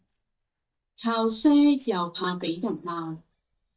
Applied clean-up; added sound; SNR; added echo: neural mask model DeepFilterNet 3.